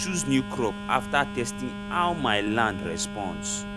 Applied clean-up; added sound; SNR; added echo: none; Telephone; 7 dB; none.